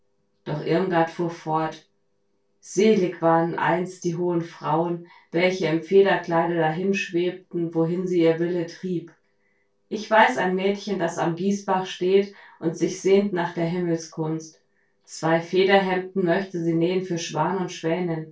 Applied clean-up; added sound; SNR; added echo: none; none; none; reverberation time 0.2 s.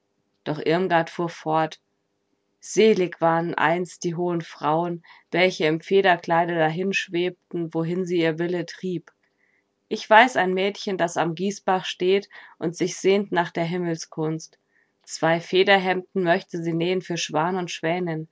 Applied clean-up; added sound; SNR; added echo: none; none; none; none.